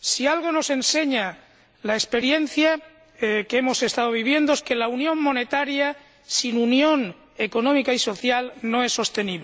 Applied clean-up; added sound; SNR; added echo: none; none; none; none.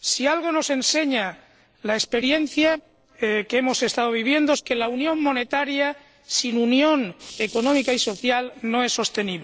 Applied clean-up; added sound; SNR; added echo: neural separator model SepFormer DNS4.